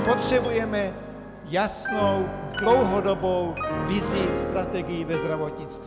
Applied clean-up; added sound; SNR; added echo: none; Piano; 4 dB; none.